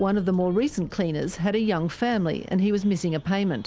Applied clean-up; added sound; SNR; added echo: none; none; none; none.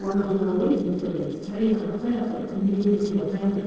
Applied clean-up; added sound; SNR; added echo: neural separator model SepFormer DNS4.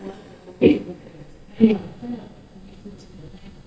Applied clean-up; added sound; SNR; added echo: neural mask model DeepFilterNet 3.